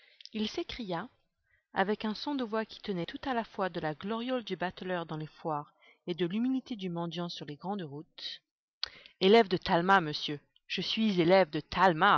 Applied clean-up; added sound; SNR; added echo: none; none; none; none.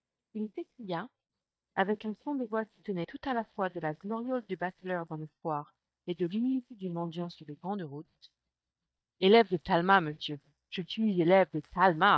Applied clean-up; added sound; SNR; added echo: neural mask model DeepFilterNet 3.